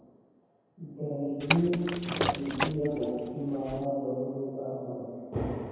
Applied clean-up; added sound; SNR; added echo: none; Liquid; 1 dB; reverberation time 2.0 s.